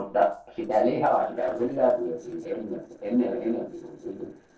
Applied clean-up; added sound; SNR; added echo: neural separator model SepFormer DNS4.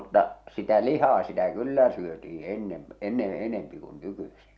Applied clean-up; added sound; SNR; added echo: none; none; none; none.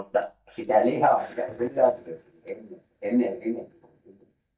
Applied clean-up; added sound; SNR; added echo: neural mask model DeepFilterNet 3.